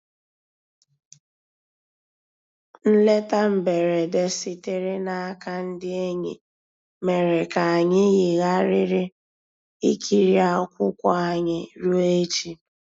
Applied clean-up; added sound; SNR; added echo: none; none; none; none.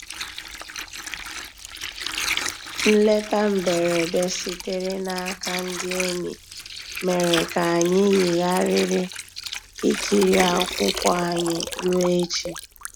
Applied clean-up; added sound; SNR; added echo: none; Water; 7 dB; none.